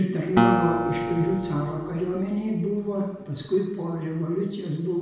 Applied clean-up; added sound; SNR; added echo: none; Acoustic guitar; 1 dB; reverberation time 1.0 s.